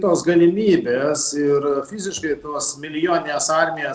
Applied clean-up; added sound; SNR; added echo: none; none; none; none.